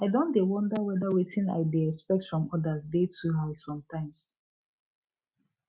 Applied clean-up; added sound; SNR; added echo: none; none; none; none.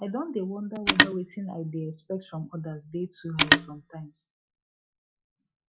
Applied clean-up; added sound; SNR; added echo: classical method log-MMSE.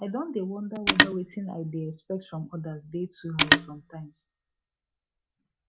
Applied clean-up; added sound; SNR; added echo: none; Telephone; -5 dB; none.